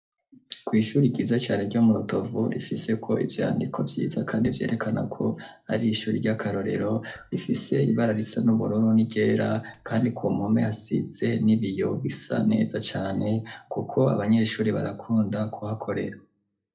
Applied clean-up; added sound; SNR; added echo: neural separator model SepFormer DNS4.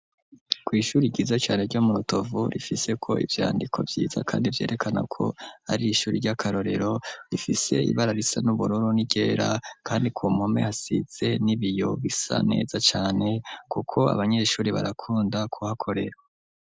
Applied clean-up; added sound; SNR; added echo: none; none; none; none.